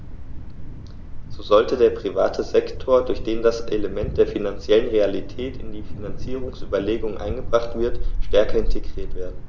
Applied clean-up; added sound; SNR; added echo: none; Thunder; 2 dB; none.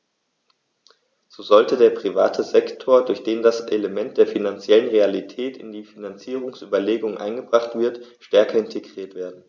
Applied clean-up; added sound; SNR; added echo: none; none; none; none.